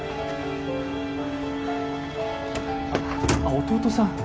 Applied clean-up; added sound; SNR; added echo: none; Electric guitar; 5 dB; none.